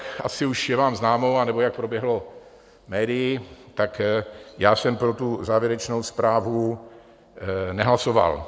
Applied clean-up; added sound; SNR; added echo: none; none; none; none.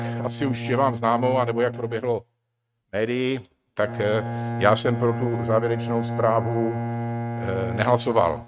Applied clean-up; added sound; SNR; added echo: neural mask model RNNoise.